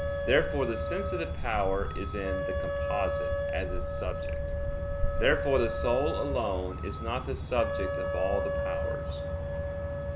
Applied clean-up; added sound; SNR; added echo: none; Wind instrument, woodwind instrument + Truck; -2 dB; none.